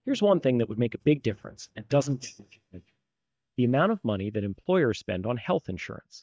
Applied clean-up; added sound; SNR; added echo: neural mask model DeepFilterNet 3.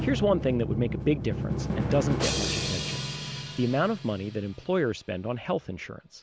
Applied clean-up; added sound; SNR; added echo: none; Drum; 4 dB; none.